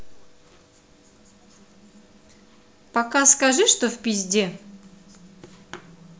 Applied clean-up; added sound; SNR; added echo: none; none; none; none.